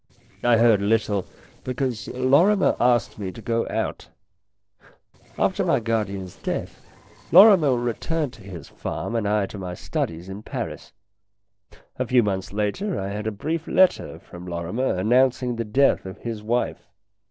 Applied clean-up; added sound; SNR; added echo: neural separator model SepFormer DNS4.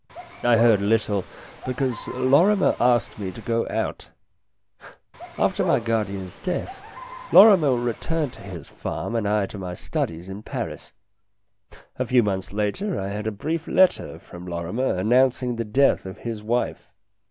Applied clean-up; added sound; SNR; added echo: none; Bird; 14 dB; none.